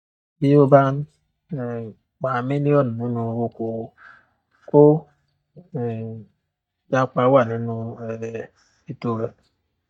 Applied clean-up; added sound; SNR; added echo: neural mask model DeepFilterNet 3.